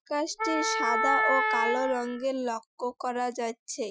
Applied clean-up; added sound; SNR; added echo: classical method Wiener filter.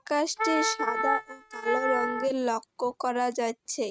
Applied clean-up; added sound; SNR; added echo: neural mask model RNNoise.